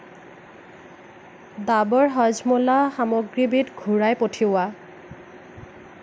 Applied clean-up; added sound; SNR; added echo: none; none; none; none.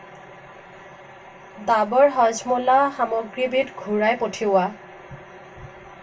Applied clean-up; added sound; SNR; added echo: none; none; none; reverberation time 0.1 s.